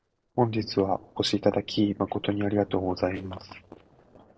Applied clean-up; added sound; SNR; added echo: neural separator model SepFormer DNS4.